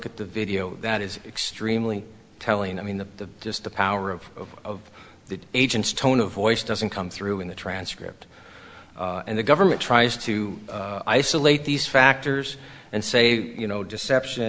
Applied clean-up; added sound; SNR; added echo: none; none; none; none.